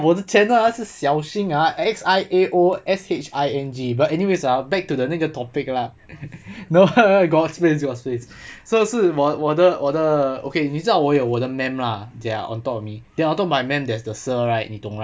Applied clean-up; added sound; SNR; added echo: none; none; none; none.